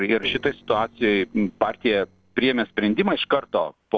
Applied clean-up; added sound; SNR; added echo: neural separator model SepFormer DNS4.